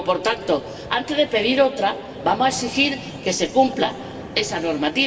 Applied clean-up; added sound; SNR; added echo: none; Vehicle; 16 dB; reverberation time 2.5 s.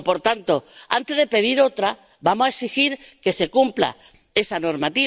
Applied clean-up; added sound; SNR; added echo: none; none; none; none.